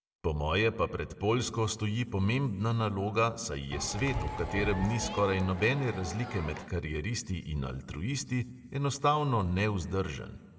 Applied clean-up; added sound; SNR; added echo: none; Crowd; 6 dB; reverberation time 1.2 s.